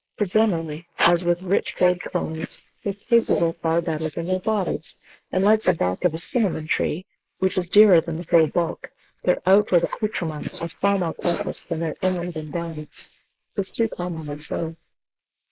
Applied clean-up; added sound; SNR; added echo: neural mask model Resemble Enhance denoiser.